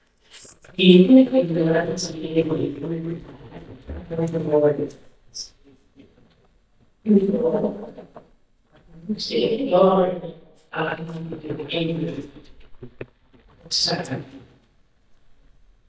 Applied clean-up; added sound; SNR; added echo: neural mask model DeepFilterNet 3.